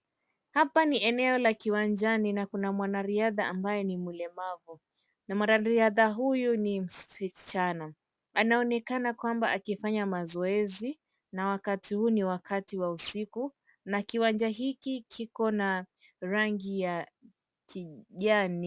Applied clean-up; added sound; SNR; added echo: none; none; none; none.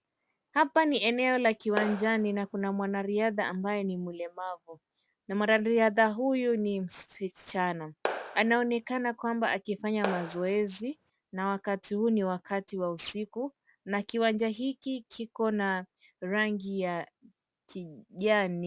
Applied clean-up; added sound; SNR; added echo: none; Clapping; 8 dB; none.